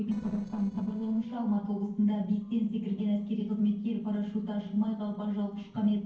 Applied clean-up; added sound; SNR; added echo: neural separator model SepFormer DNS4.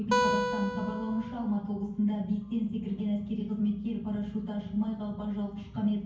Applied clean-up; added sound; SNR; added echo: none; Acoustic guitar; 1 dB; reverberation time 0.9 s.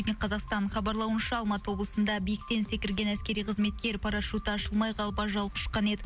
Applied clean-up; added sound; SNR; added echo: none; none; none; none.